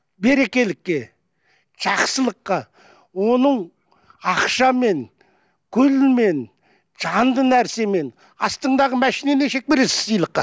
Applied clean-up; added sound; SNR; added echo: none; none; none; none.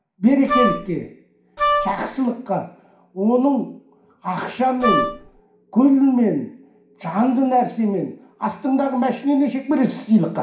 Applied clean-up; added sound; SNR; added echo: none; Wind instrument, woodwind instrument; 1 dB; reverberation time 0.5 s.